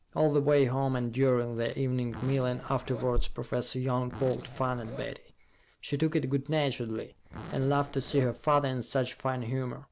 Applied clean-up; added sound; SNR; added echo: none; Zipper (clothing); 16 dB; none.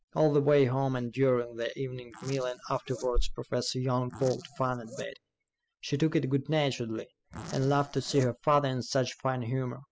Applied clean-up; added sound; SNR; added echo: classical method spectral subtraction.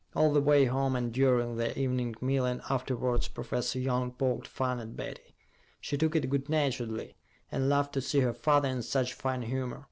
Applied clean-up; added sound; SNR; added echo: none; none; none; none.